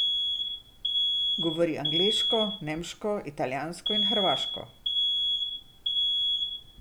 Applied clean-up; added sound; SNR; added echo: none; Alarm; -4 dB; none.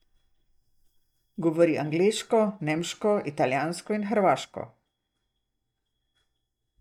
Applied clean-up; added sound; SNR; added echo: neural mask model DeepFilterNet 3.